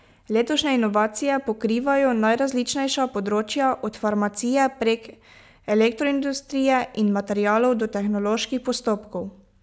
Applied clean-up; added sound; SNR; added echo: none; none; none; none.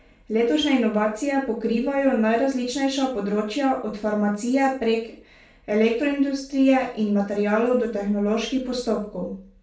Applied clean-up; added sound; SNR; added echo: none; none; none; reverberation time 0.3 s.